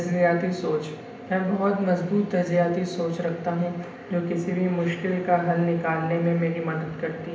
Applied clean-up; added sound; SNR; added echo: none; none; none; reverberation time 0.8 s.